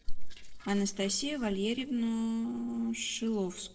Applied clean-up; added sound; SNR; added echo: neural separator model SepFormer DNS4.